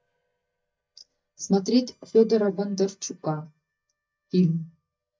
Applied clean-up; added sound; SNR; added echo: neural mask model DeepFilterNet 3.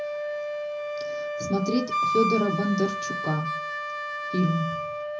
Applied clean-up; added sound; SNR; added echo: none; Wind instrument, woodwind instrument; 1 dB; reverberation time 0.4 s.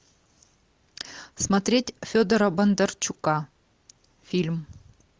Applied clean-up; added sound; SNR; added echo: none; none; none; none.